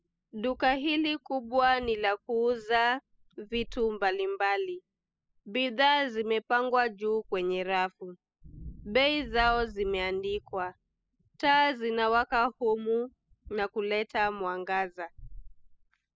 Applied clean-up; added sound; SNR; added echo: classical method spectral subtraction.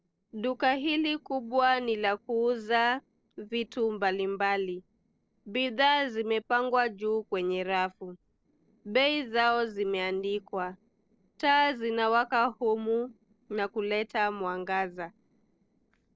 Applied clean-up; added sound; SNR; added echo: neural separator model SepFormer DNS4.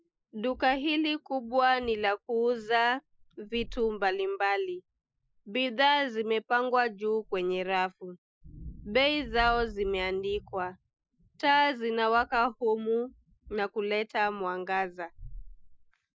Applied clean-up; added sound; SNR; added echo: classical method Wiener filter.